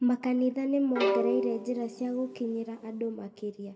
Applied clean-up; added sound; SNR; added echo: none; Bowed string instrument; 3 dB; reverberation time 0.9 s.